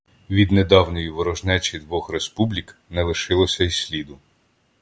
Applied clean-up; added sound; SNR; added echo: none; none; none; none.